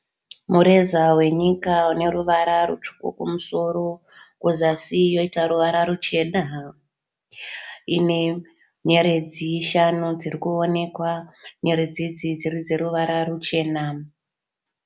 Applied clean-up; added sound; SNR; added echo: none; none; none; none.